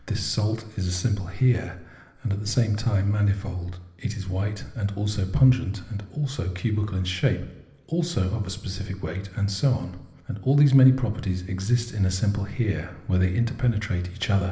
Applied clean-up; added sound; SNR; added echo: none; none; none; reverberation time 0.8 s.